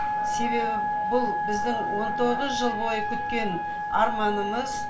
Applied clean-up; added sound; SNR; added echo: none; Wind instrument, woodwind instrument; 0 dB; reverberation time 0.2 s.